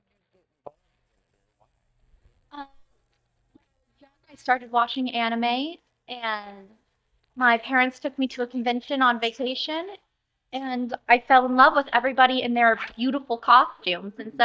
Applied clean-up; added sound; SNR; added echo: neural mask model DeepFilterNet 3.